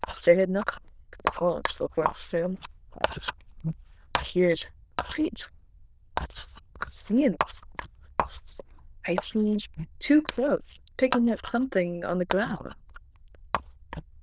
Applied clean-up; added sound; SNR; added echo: neural diffusion model UNIVERSE++.